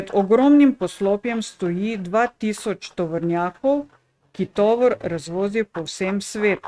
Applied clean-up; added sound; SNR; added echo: neural mask model RNNoise.